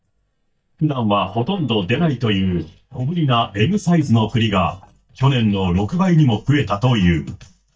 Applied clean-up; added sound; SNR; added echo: neural mask model DeepFilterNet 3.